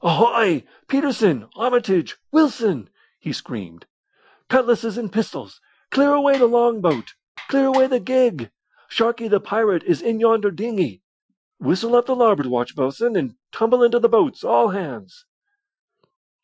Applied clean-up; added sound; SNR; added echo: classical method Wiener filter.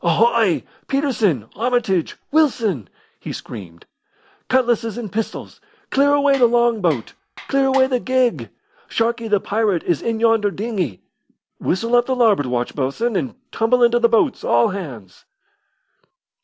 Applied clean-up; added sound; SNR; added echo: none; Tools; 20 dB; none.